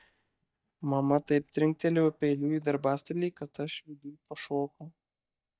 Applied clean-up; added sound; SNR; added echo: neural mask model DeepFilterNet 3.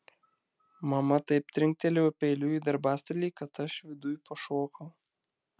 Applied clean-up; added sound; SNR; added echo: none; none; none; none.